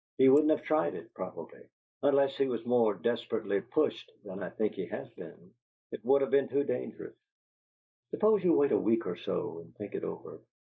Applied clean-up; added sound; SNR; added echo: neural mask model DeepFilterNet 3.